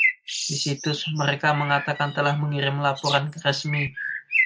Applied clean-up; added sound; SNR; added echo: none; Bird; 4 dB; none.